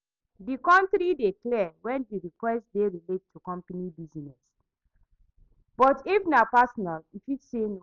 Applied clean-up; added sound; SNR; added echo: none; none; none; none.